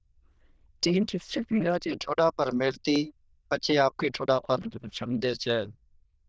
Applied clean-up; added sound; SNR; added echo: neural diffusion model UNIVERSE++.